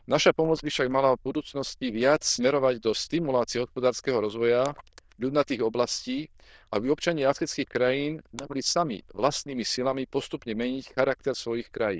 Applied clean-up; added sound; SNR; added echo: neural diffusion model UNIVERSE++.